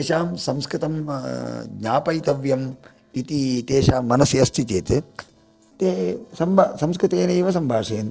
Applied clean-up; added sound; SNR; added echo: neural separator model SepFormer DNS4.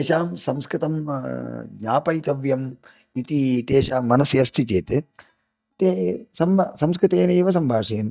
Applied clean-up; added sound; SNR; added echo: neural mask model DeepFilterNet 3.